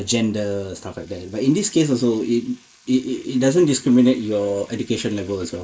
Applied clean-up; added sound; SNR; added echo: neural mask model Resemble Enhance denoiser.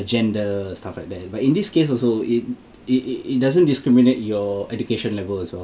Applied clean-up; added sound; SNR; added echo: none; none; none; none.